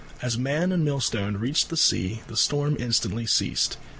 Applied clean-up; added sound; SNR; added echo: none; none; none; none.